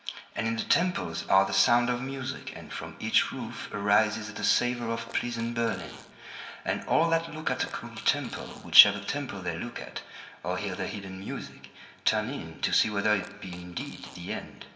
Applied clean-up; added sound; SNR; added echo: none; Fart; 20 dB; reverberation time 2.0 s.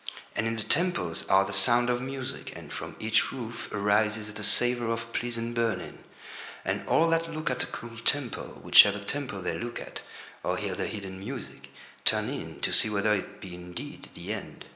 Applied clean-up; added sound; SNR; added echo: none; none; none; none.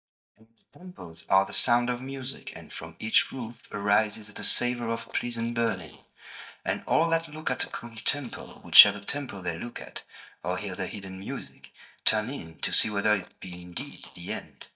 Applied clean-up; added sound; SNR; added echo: neural mask model DeepFilterNet 3.